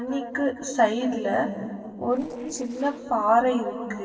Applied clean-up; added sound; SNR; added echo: neural separator model SepFormer DNS4.